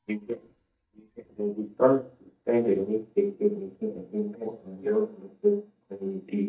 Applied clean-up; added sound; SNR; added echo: neural mask model DeepFilterNet 3.